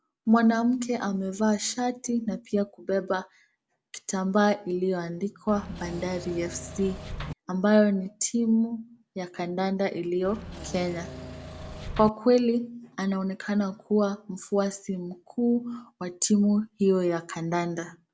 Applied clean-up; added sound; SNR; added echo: none; Engine / Mechanisms; 11 dB; none.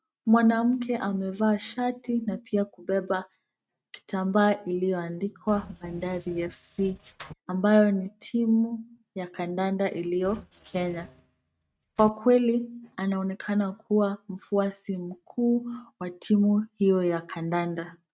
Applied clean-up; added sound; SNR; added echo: neural mask model RNNoise.